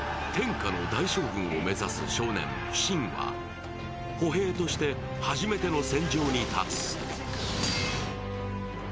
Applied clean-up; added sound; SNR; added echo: none; none; none; none.